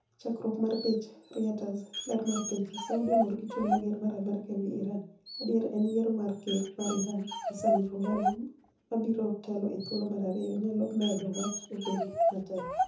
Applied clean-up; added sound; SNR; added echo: none; Dog; 4 dB; reverberation time 0.6 s.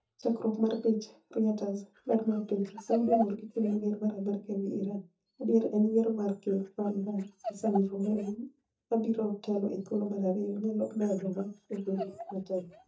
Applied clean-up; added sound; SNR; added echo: neural mask model DeepFilterNet 3.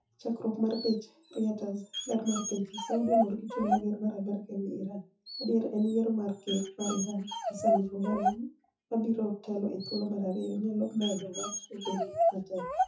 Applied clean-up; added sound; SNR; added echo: classical method WPE with log-MMSE.